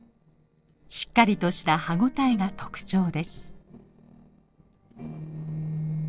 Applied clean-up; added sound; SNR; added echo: neural separator model SepFormer DNS4.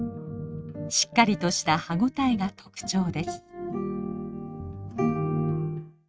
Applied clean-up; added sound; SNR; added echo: neural mask model RNNoise.